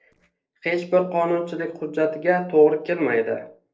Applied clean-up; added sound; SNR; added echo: neural separator model SepFormer DNS4.